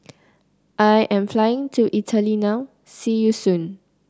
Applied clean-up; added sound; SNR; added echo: none; none; none; none.